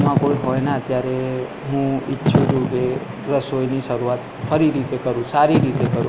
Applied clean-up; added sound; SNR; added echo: none; Wind / Fire; 4 dB; none.